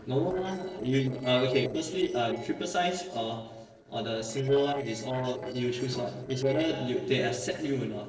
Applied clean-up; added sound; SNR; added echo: neural separator model SepFormer DNS4.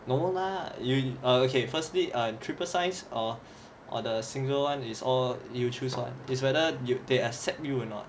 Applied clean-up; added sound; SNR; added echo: none; none; none; none.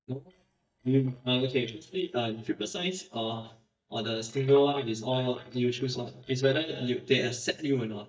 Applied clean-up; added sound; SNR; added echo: neural mask model DeepFilterNet 3.